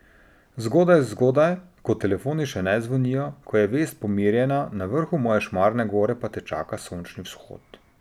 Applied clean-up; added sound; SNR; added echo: none; none; none; none.